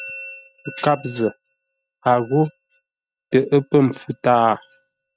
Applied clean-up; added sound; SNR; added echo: neural mask model RNNoise.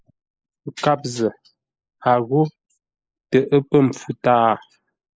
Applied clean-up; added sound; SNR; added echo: neural mask model Resemble Enhance denoiser.